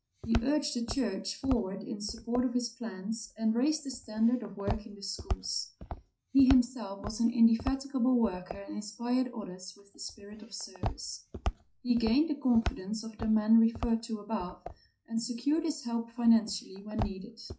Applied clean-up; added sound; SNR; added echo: classical method WPE with log-MMSE.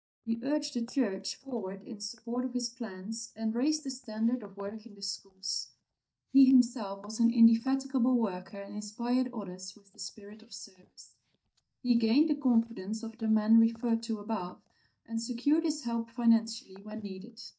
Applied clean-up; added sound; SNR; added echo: neural mask model DeepFilterNet 3.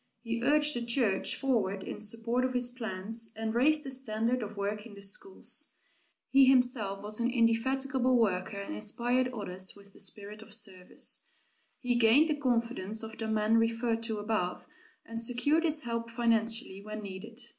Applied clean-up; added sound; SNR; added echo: none; none; none; none.